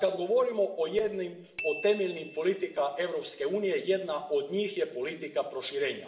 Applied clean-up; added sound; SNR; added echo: none; Bicycle bell; 17 dB; reverberation time 1.4 s.